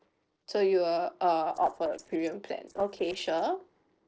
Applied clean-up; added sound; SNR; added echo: neural separator model SepFormer DNS4.